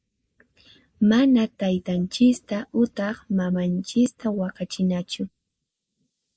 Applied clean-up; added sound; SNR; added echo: neural mask model Resemble Enhance denoiser.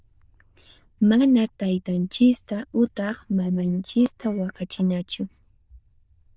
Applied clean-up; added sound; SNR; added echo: neural diffusion model UNIVERSE++.